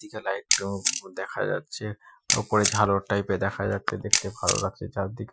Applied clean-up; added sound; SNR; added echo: classical method Wiener filter.